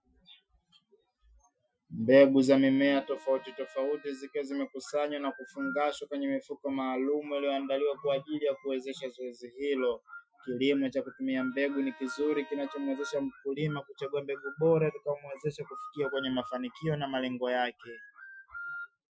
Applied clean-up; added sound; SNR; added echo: classical method Wiener filter.